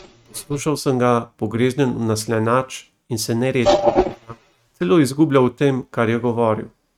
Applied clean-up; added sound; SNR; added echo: neural mask model RNNoise.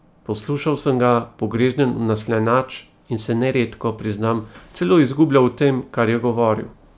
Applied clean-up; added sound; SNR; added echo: none; none; none; none.